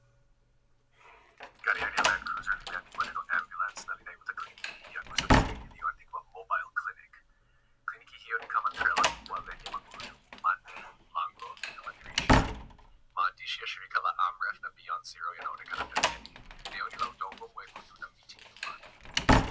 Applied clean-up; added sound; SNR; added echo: none; Slam; -2 dB; none.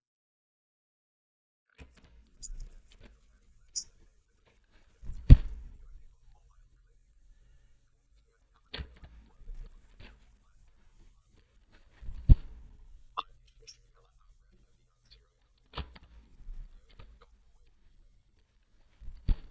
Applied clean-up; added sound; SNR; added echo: neural mask model DeepFilterNet 3.